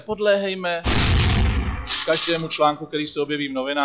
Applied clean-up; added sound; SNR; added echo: classical method log-MMSE.